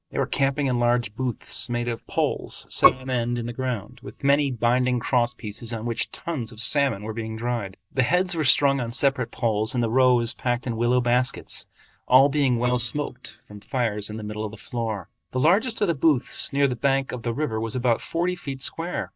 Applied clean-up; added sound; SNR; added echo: neural mask model DeepFilterNet 3.